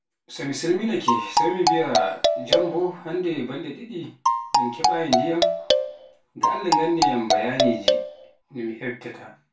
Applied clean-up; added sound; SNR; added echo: none; Marimba, xylophone; -5 dB; reverberation time 0.2 s.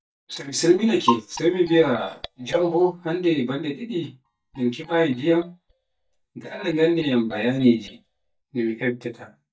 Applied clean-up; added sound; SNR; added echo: neural mask model DeepFilterNet 3.